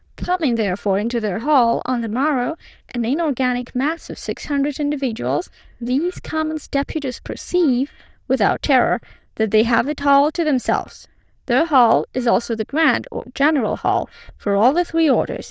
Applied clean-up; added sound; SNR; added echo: neural diffusion model UNIVERSE++.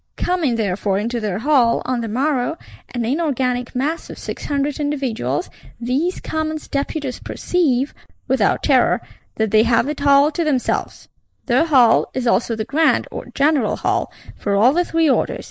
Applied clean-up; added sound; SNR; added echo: neural mask model Resemble Enhance denoiser.